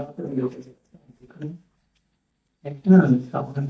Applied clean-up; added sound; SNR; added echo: neural mask model DeepFilterNet 3.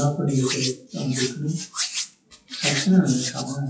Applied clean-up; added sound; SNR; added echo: classical method WPE with log-MMSE.